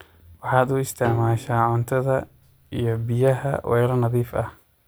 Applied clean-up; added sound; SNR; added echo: none; Piano; 17 dB; none.